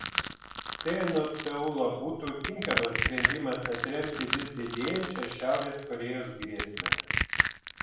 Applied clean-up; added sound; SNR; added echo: none; Crushing; -2 dB; reverberation time 0.7 s.